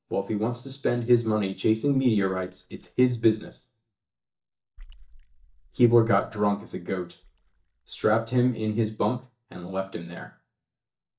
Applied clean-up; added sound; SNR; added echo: neural mask model DeepFilterNet 3.